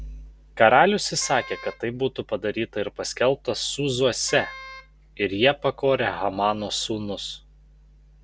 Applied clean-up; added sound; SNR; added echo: none; Wind instrument, woodwind instrument; 18 dB; none.